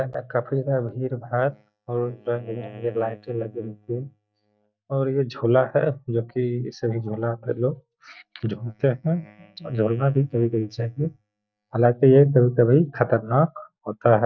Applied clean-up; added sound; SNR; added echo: neural mask model DeepFilterNet 3.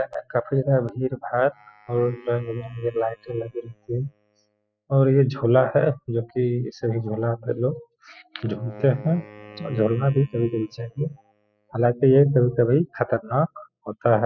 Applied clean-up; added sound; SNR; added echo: classical method spectral subtraction.